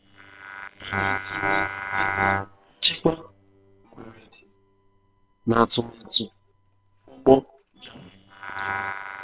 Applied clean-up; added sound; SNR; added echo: neural separator model SepFormer WHAM!.